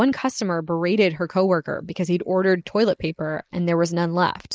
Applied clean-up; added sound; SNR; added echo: neural mask model Resemble Enhance denoiser.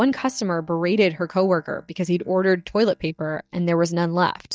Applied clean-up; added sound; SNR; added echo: neural mask model DeepFilterNet 3.